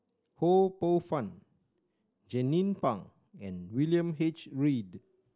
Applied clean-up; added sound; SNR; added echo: none; none; none; none.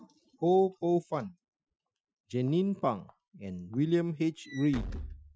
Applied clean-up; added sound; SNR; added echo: classical method Wiener filter.